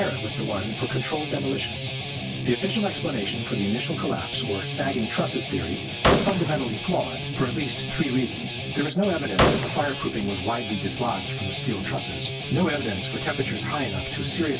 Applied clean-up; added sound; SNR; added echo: none; Guitar + Gunshot, gunfire; 0 dB; none.